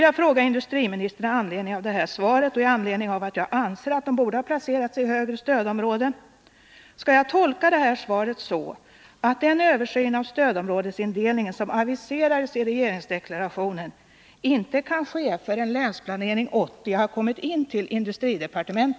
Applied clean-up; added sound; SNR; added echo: none; none; none; none.